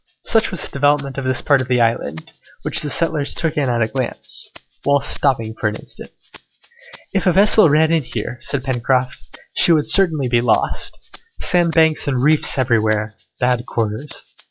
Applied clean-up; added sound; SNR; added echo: classical method log-MMSE.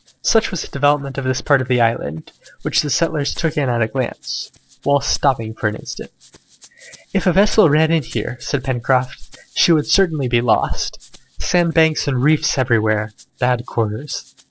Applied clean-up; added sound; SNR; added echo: neural separator model SepFormer DNS4.